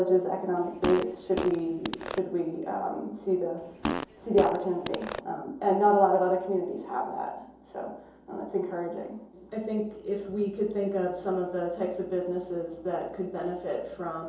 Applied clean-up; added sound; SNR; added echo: none; Fart; 6 dB; reverberation time 2.8 s.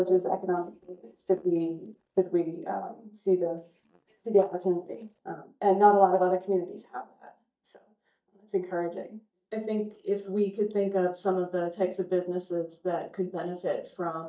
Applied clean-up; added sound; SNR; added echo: neural mask model DeepFilterNet 3.